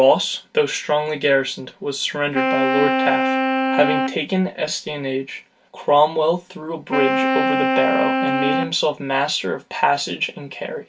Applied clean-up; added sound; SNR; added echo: none; Wind instrument, woodwind instrument; 0 dB; reverberation time 0.1 s.